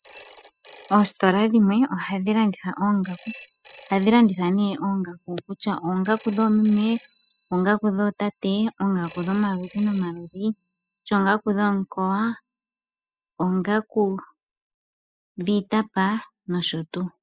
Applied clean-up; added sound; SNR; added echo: classical method spectral subtraction.